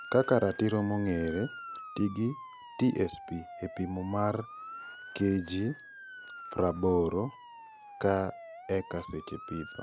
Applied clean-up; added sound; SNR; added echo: none; Motor vehicle (road) / Siren; 15 dB; none.